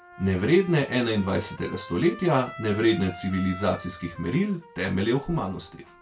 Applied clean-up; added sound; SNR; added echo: none; Trumpet; 18 dB; reverberation time 0.2 s.